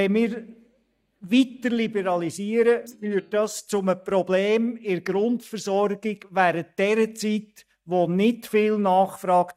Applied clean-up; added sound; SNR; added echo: neural mask model DeepFilterNet 3.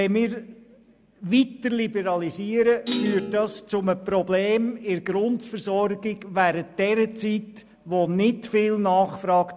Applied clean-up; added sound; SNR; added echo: none; Thump, thud; 1 dB; none.